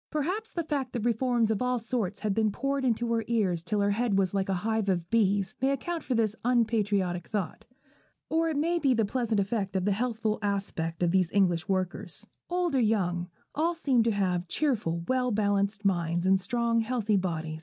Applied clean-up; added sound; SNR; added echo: none; none; none; none.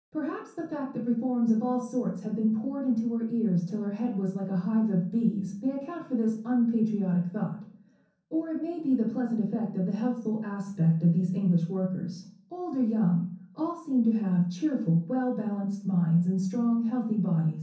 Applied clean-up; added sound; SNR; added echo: none; none; none; reverberation time 0.6 s.